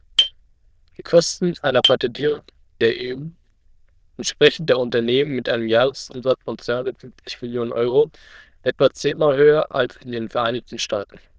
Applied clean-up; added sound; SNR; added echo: neural diffusion model UNIVERSE++.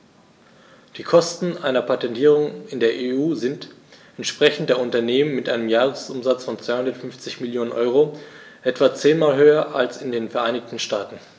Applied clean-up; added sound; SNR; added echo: none; none; none; none.